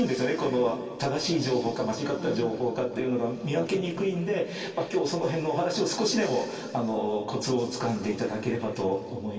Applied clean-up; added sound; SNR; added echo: none; none; none; reverberation time 2.5 s.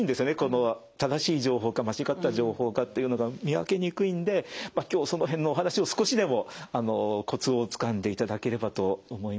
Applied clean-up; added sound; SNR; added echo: none; none; none; none.